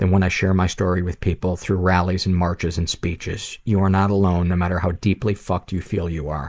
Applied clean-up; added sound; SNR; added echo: neural mask model Resemble Enhance denoiser.